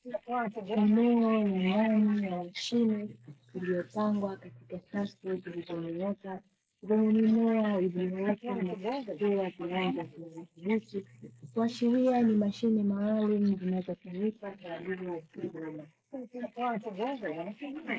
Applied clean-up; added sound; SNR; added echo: neural mask model Resemble Enhance denoiser.